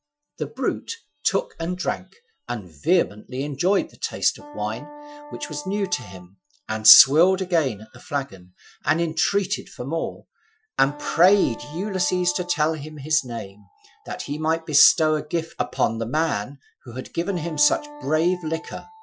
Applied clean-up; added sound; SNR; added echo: classical method Wiener filter.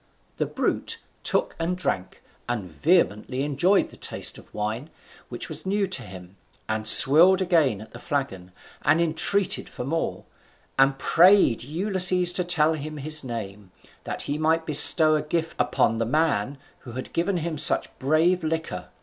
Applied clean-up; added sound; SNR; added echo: none; none; none; none.